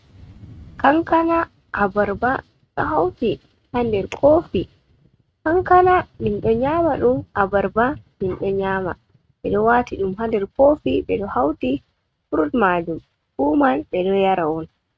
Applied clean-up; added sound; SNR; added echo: neural mask model RNNoise.